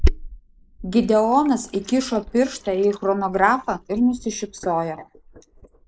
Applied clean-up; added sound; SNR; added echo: neural mask model Resemble Enhance denoiser.